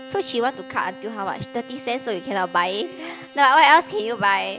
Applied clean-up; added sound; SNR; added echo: none; Bowed string instrument; 18 dB; none.